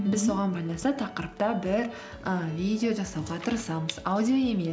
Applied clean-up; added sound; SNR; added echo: none; none; none; none.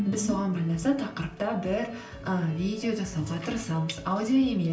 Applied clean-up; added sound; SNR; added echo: none; none; none; reverberation time 0.3 s.